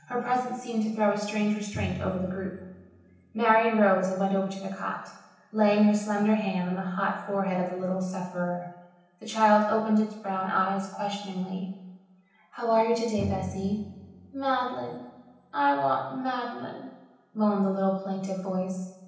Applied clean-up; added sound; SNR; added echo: none; Drum; 19 dB; reverberation time 0.9 s.